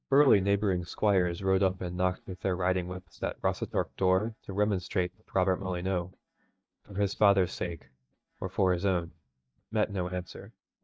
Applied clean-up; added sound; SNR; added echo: neural mask model DeepFilterNet 3.